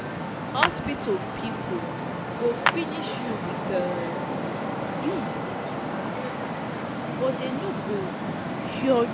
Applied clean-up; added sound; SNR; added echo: none; Clapping + Traffic noise, roadway noise; -1 dB; none.